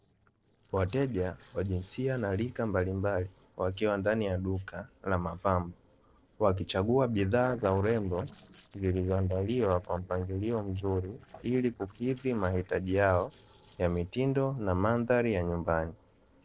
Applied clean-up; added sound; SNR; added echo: neural separator model SepFormer DNS4.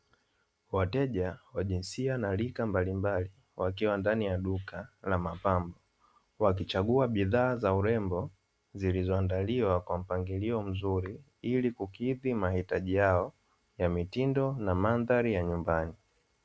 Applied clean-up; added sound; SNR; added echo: none; none; none; none.